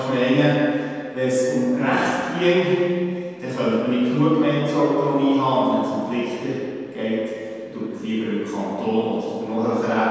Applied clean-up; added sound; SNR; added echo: none; none; none; reverberation time 2.0 s.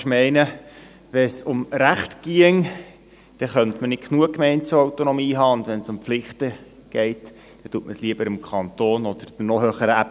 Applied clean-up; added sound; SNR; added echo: none; none; none; none.